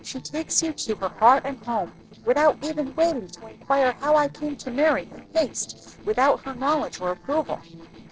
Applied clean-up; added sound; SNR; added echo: neural separator model SepFormer DNS4.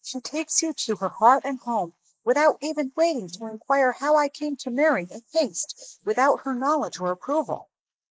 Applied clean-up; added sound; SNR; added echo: neural mask model Resemble Enhance denoiser.